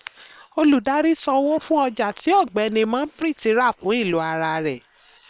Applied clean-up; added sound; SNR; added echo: neural separator model SepFormer WHAM!.